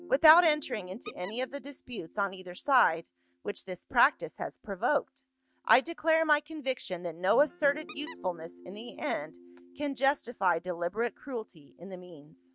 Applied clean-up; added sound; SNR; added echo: neural mask model RNNoise.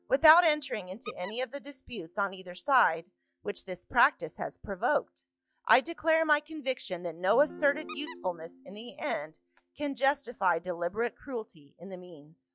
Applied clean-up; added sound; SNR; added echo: classical method log-MMSE.